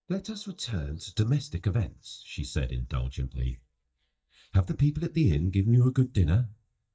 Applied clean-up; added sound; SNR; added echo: neural mask model DeepFilterNet 3.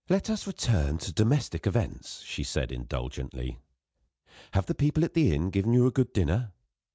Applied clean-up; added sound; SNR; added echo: none; none; none; none.